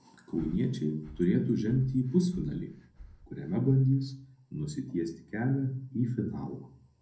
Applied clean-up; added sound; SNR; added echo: none; Breathing; 19 dB; reverberation time 0.6 s.